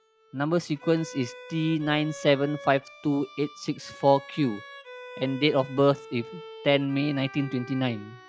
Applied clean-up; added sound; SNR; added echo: classical method log-MMSE.